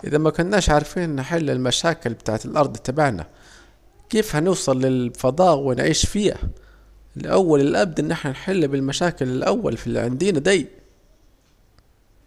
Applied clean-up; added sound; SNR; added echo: none; none; none; none.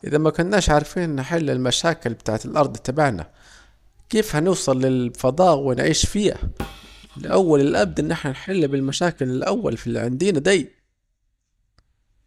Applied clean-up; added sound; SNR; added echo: neural mask model DeepFilterNet 3.